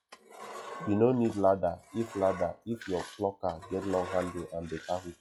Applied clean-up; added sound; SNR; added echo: classical method log-MMSE.